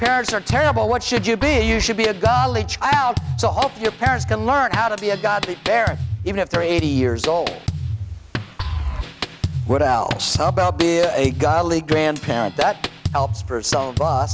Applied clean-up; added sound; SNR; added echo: none; Drum kit; 5 dB; none.